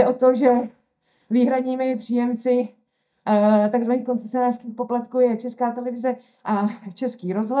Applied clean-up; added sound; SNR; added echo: neural mask model DeepFilterNet 3.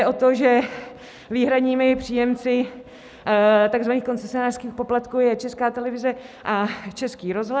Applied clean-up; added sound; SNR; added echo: none; none; none; none.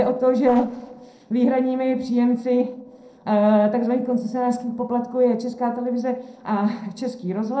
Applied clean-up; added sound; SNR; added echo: neural separator model SepFormer DNS4.